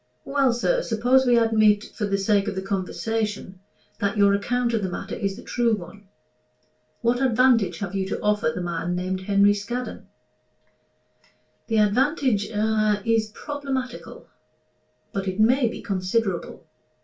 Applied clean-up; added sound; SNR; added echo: none; none; none; reverberation time 0.2 s.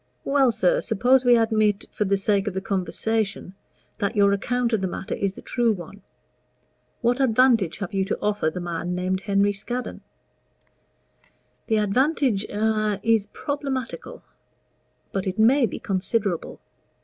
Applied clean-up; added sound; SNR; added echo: none; none; none; none.